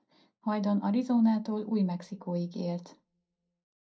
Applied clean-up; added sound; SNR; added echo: none; none; none; reverberation time 0.2 s.